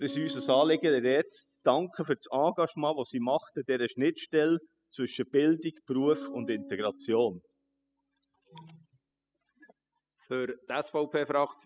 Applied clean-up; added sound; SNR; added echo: classical method spectral subtraction.